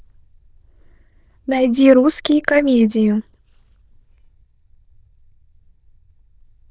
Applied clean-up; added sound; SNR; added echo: neural diffusion model UNIVERSE++.